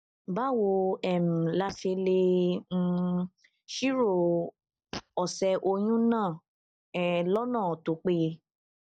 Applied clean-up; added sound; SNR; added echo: neural mask model DeepFilterNet 3.